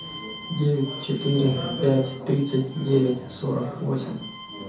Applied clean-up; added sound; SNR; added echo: none; Bowed string instrument; 16 dB; reverberation time 0.6 s.